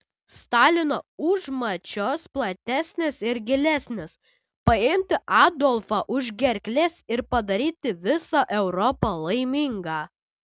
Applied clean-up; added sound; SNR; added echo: none; none; none; none.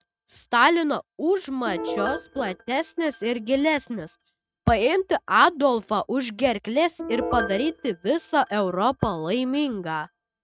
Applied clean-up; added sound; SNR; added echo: neural mask model RNNoise.